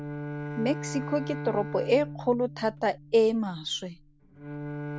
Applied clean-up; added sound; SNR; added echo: none; Bowed string instrument; 9 dB; none.